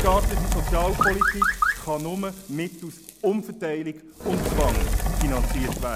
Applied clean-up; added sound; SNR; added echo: none; Fire + Car; -3 dB; none.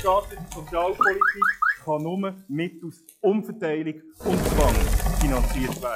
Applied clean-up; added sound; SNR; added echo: classical method log-MMSE.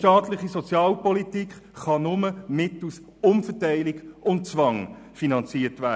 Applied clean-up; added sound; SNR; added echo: none; none; none; none.